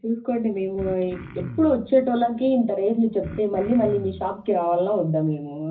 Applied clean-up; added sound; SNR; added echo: none; Cough; 14 dB; reverberation time 0.4 s.